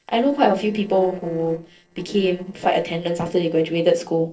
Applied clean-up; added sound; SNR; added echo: neural separator model SepFormer DNS4.